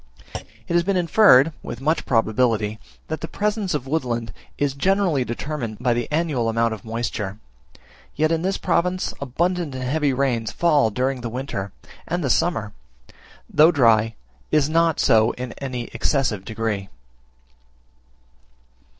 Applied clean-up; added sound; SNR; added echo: neural separator model SepFormer DNS4.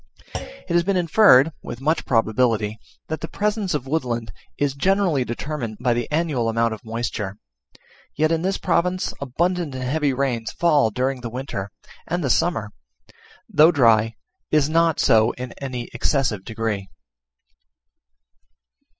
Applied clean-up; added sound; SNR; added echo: classical method spectral subtraction.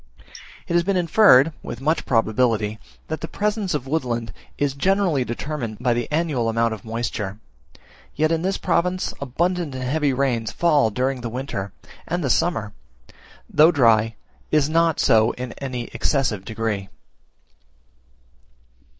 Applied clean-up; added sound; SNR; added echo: neural mask model Resemble Enhance denoiser.